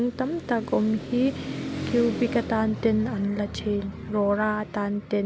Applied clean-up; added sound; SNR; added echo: none; none; none; none.